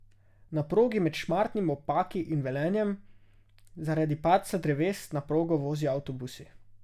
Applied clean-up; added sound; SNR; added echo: none; none; none; none.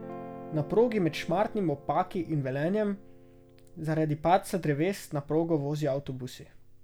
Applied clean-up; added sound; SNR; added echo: none; Guitar; 19 dB; none.